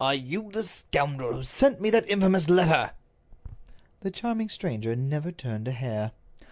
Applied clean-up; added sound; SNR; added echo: none; none; none; none.